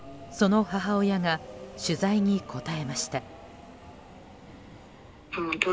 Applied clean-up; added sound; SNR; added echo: none; Subway, metro, underground; 15 dB; none.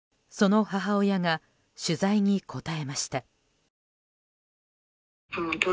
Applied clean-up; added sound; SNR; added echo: none; none; none; none.